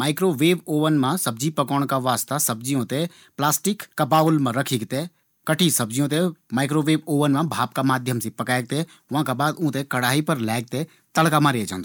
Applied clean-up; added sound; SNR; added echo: none; none; none; none.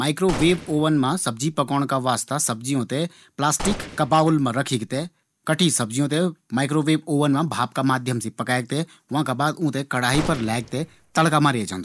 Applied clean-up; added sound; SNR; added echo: none; Gunshot, gunfire; 12 dB; none.